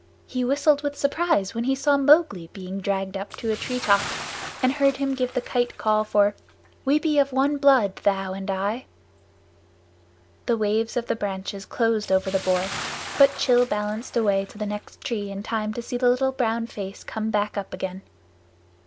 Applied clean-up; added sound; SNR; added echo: none; Bathtub (filling or washing) / Splash, splatter; 17 dB; none.